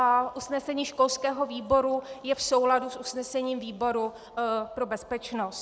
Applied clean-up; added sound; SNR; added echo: none; none; none; none.